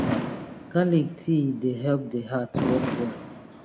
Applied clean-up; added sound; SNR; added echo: none; Fireworks; 5 dB; none.